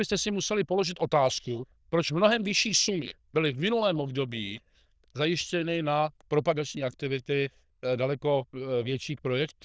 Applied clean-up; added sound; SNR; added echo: neural diffusion model UNIVERSE++.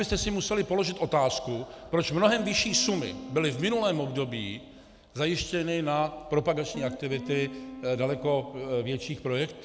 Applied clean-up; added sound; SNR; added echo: none; Guitar; 14 dB; none.